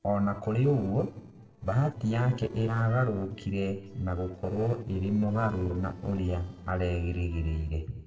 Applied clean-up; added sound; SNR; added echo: neural separator model SepFormer DNS4.